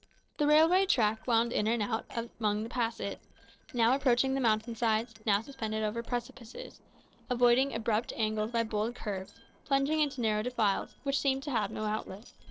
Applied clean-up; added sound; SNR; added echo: neural separator model SepFormer DNS4.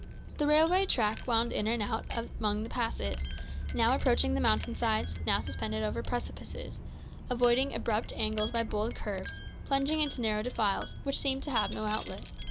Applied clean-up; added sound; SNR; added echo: none; Wind chime; 6 dB; none.